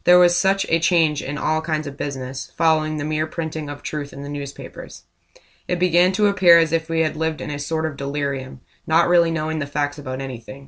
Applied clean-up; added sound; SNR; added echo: none; none; none; none.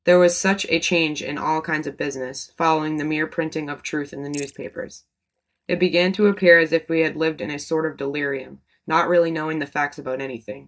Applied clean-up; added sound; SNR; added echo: neural mask model DeepFilterNet 3.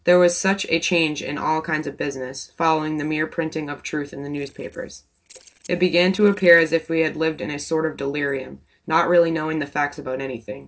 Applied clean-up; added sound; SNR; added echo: neural separator model SepFormer DNS4.